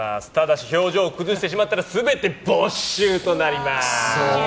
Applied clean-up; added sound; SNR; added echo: none; Hiss; 14 dB; none.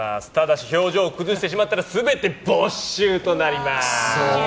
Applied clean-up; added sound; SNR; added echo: none; none; none; none.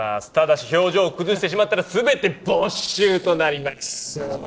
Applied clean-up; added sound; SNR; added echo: neural separator model SepFormer DNS4.